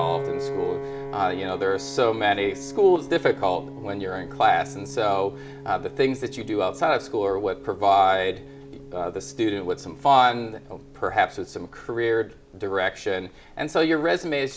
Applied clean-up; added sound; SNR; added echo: none; Piano; 13 dB; none.